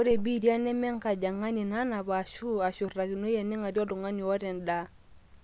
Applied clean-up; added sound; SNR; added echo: none; none; none; none.